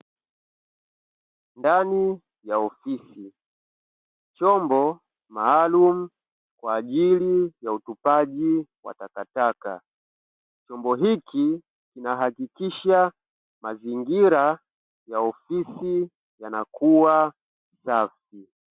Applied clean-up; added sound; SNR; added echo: none; none; none; none.